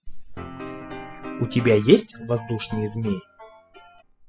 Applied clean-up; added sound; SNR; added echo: classical method spectral subtraction.